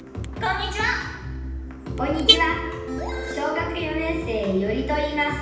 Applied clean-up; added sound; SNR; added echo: none; Alarm / Car; 5 dB; reverberation time 0.9 s.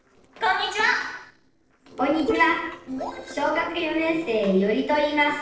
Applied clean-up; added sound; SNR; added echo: neural separator model SepFormer DNS4.